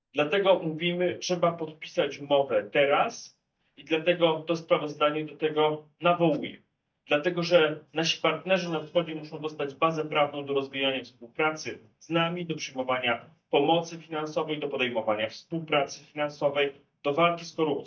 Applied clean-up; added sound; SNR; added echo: neural mask model DeepFilterNet 3.